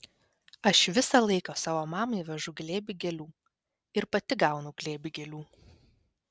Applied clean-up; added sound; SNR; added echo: none; none; none; none.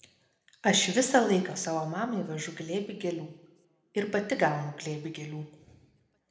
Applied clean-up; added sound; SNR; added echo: none; none; none; reverberation time 0.8 s.